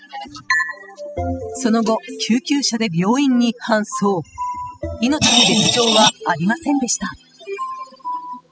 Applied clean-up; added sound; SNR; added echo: classical method spectral subtraction.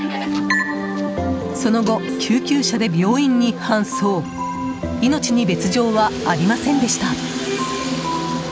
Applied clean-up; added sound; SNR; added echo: none; none; none; none.